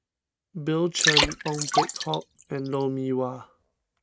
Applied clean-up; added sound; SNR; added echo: neural mask model RNNoise.